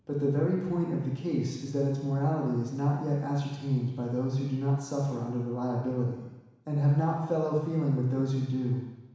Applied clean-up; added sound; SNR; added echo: none; none; none; reverberation time 1.1 s.